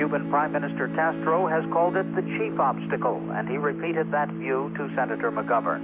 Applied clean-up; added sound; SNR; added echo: none; Wind instrument, woodwind instrument; 12 dB; none.